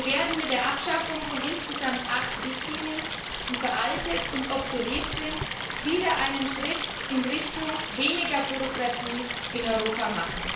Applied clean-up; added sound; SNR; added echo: none; Stream; 3 dB; reverberation time 0.5 s.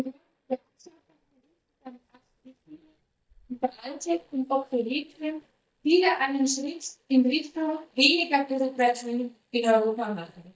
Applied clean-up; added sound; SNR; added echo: neural mask model DeepFilterNet 3.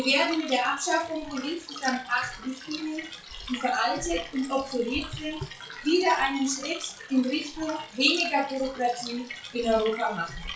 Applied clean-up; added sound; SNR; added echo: classical method WPE with log-MMSE.